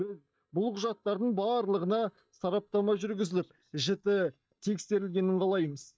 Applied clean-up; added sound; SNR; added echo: neural mask model DeepFilterNet 3.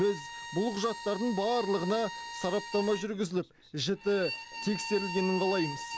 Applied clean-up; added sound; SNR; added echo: none; Bowed string instrument; 9 dB; none.